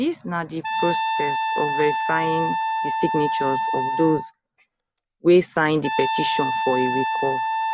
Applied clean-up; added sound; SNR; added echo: none; Wind instrument, woodwind instrument; 1 dB; none.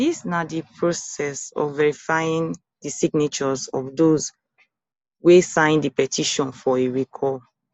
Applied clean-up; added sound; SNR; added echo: none; none; none; none.